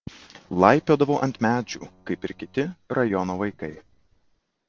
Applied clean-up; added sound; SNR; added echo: neural separator model SepFormer DNS4.